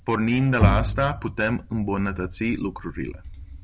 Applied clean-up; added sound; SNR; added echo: none; Bowed string instrument; -1 dB; none.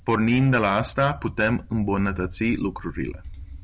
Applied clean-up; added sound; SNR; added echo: none; none; none; none.